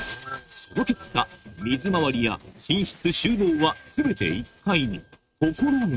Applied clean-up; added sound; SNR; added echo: neural mask model RNNoise.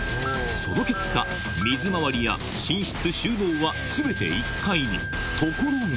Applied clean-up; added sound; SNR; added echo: none; Wind instrument, woodwind instrument; 9 dB; none.